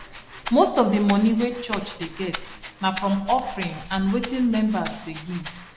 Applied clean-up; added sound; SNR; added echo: none; Rattle (instrument); 13 dB; none.